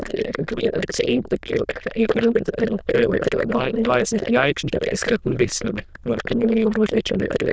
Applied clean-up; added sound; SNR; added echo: neural diffusion model UNIVERSE++.